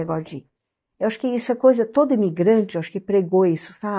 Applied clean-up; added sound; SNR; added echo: neural mask model DeepFilterNet 3.